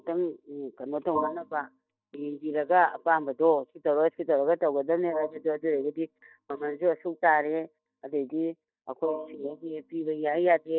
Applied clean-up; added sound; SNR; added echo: neural mask model DeepFilterNet 3.